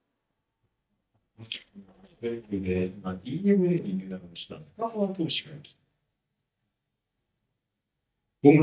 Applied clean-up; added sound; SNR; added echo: neural mask model DeepFilterNet 3.